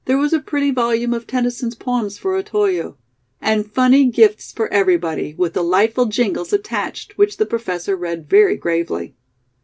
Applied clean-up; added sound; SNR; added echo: none; none; none; none.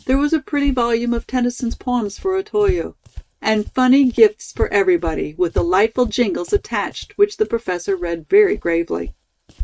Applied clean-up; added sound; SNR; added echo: neural mask model RNNoise.